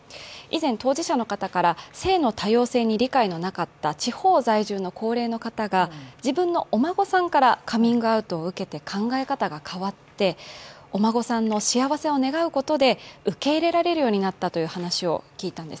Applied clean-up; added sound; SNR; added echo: none; none; none; none.